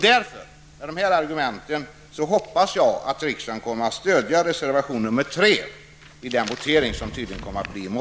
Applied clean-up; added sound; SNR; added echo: none; Wind; 13 dB; none.